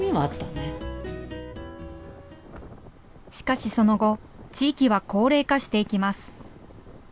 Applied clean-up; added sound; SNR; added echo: none; none; none; none.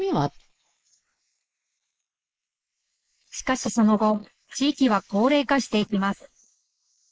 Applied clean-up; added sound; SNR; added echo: neural mask model Resemble Enhance denoiser.